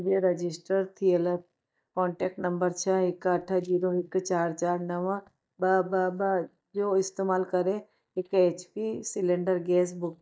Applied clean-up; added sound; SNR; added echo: neural mask model DeepFilterNet 3.